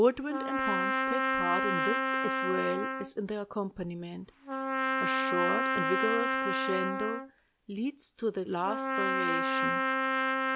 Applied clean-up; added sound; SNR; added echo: none; Trumpet; -3 dB; none.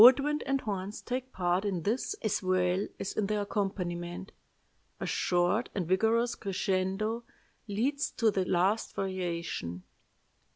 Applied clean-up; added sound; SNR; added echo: none; none; none; none.